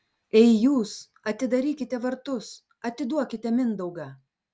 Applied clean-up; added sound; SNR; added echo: none; none; none; none.